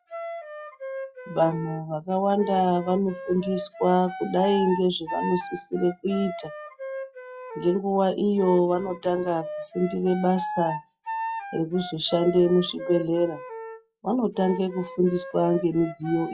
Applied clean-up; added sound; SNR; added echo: classical method log-MMSE.